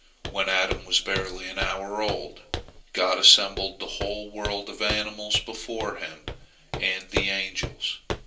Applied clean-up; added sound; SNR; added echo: none; Walk, footsteps; 10 dB; reverberation time 0.3 s.